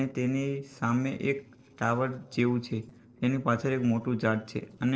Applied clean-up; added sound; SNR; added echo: neural separator model SepFormer DNS4.